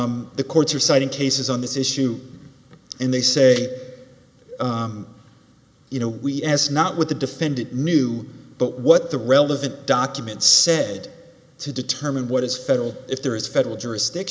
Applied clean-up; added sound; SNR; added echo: none; none; none; none.